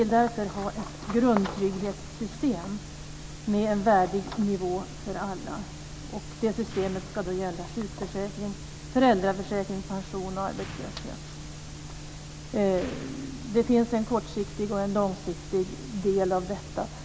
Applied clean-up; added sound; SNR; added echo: none; Explosion; 19 dB; none.